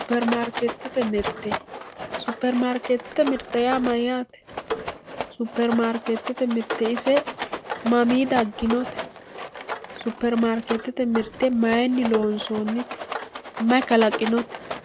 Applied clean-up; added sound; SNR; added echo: none; Clock + Rattle; 8 dB; none.